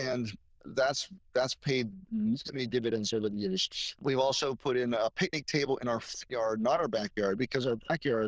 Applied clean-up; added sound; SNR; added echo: neural diffusion model UNIVERSE++.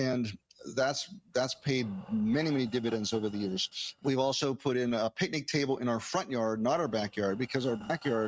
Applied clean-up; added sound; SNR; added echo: neural mask model RNNoise.